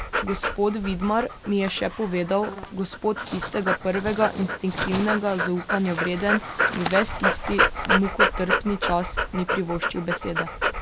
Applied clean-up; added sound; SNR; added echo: none; Dog; 1 dB; none.